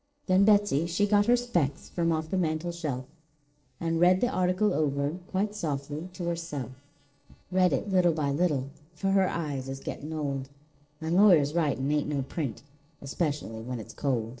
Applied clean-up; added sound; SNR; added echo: neural separator model SepFormer DNS4.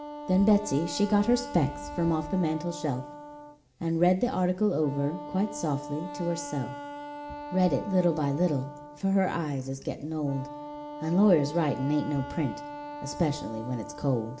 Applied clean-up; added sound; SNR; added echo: none; Wind instrument, woodwind instrument; 12 dB; reverberation time 0.7 s.